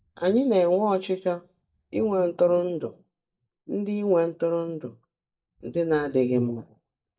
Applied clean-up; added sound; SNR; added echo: neural mask model DeepFilterNet 3.